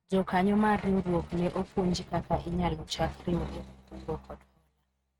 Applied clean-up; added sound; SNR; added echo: neural mask model RNNoise.